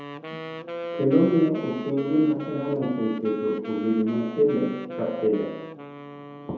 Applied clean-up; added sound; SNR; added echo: none; Wind instrument, woodwind instrument; 11 dB; reverberation time 0.8 s.